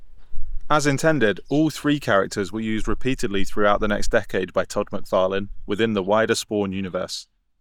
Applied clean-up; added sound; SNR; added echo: neural mask model DeepFilterNet 3.